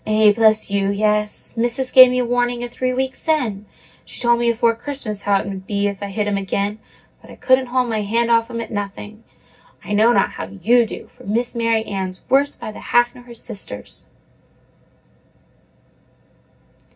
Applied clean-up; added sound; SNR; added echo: none; none; none; reverberation time 0.4 s.